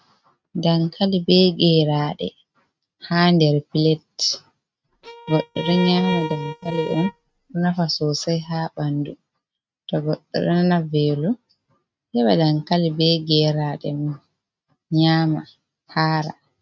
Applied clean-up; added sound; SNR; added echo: neural mask model RNNoise.